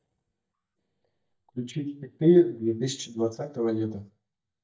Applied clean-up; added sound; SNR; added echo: neural mask model DeepFilterNet 3.